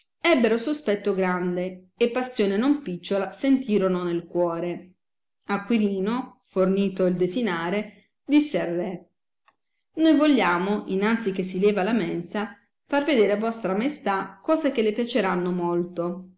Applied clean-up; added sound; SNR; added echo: none; none; none; none.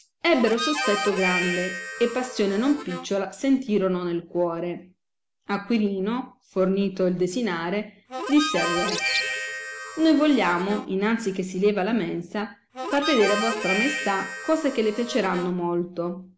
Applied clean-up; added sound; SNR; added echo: none; Harmonica + Bird; 5 dB; none.